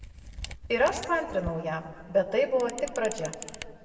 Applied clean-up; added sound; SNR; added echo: none; Camera; 13 dB; reverberation time 1.7 s.